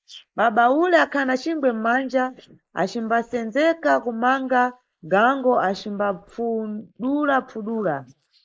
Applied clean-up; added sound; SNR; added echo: neural mask model Resemble Enhance denoiser.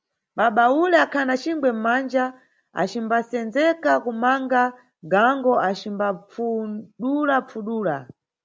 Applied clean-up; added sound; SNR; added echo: none; none; none; none.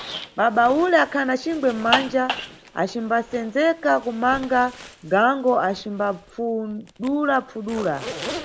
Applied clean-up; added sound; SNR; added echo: none; Zipper (clothing); 12 dB; none.